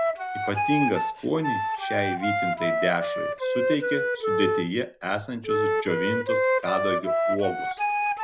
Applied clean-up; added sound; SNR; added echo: none; Wind instrument, woodwind instrument; -3 dB; none.